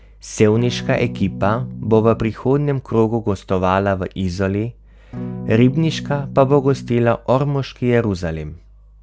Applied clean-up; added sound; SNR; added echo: none; Electric guitar / Strum; 10 dB; none.